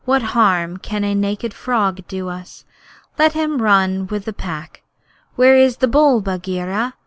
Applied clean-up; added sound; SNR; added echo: none; none; none; none.